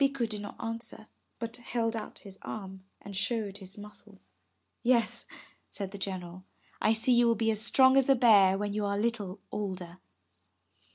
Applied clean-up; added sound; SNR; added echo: none; none; none; none.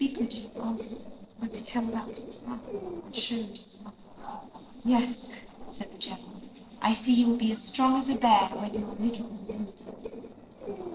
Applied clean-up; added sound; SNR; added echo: neural separator model SepFormer DNS4.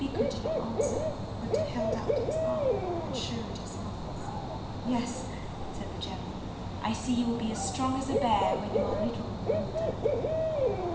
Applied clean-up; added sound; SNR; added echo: none; Bird / Dog; -4 dB; reverberation time 1.1 s.